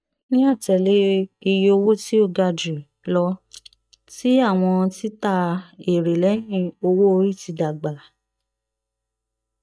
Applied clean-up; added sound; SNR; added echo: neural mask model DeepFilterNet 3.